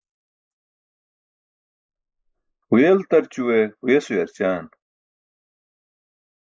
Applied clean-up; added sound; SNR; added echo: neural mask model Resemble Enhance denoiser.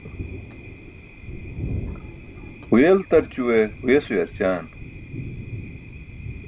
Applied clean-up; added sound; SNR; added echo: none; Thunder; 11 dB; none.